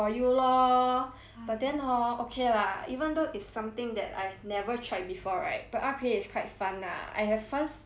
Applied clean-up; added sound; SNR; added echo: none; none; none; none.